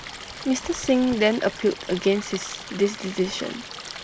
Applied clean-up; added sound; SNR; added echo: none; Stream; 12 dB; none.